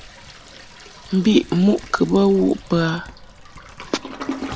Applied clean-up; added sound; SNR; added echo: none; Typing + Toilet flush; 15 dB; none.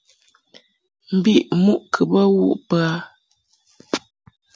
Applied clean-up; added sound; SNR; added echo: none; none; none; none.